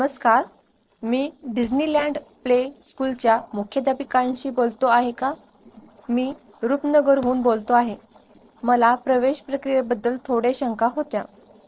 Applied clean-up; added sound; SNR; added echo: neural separator model SepFormer DNS4.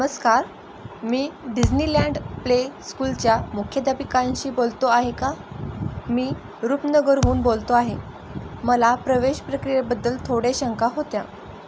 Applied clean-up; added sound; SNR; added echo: none; Thump, thud; 6 dB; none.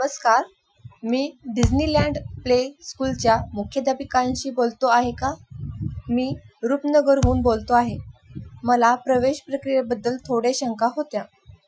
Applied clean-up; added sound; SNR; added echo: classical method Wiener filter.